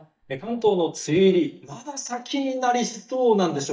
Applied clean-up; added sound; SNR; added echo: neural mask model DeepFilterNet 3.